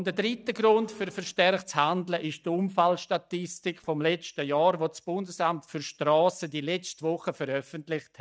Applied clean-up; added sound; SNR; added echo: neural mask model DeepFilterNet 3.